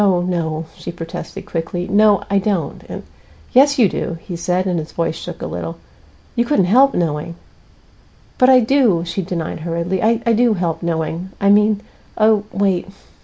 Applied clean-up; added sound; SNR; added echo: none; none; none; none.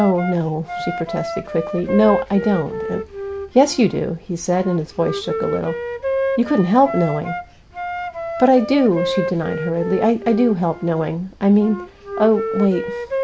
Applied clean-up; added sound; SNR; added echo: none; Wind instrument, woodwind instrument; 7 dB; none.